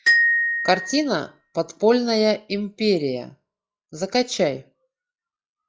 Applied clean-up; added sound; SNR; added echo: classical method log-MMSE.